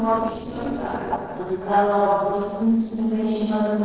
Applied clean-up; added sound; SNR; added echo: neural separator model SepFormer DNS4.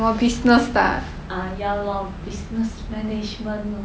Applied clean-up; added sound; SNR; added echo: none; none; none; none.